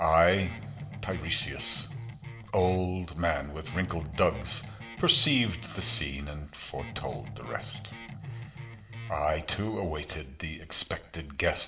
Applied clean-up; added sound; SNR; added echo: none; Guitar; 11 dB; reverberation time 1.6 s.